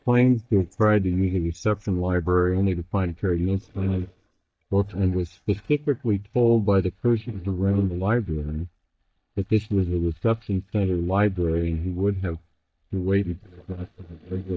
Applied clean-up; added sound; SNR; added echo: neural mask model DeepFilterNet 3.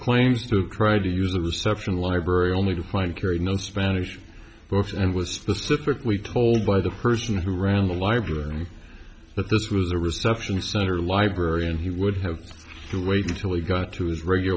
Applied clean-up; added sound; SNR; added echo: none; none; none; none.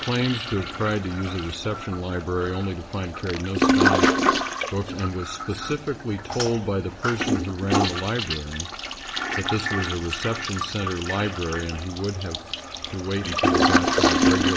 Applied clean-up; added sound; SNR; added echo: none; Toilet flush; -2 dB; none.